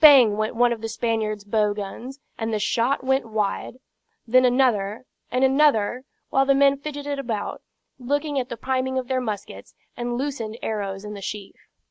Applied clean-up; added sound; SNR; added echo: none; none; none; none.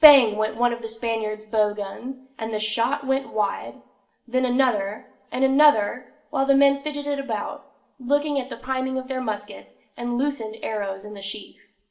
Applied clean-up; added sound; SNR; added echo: none; none; none; reverberation time 0.5 s.